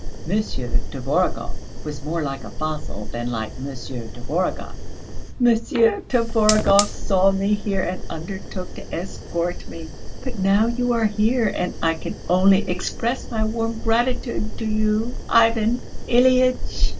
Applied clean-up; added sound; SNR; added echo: none; Fire; 2 dB; none.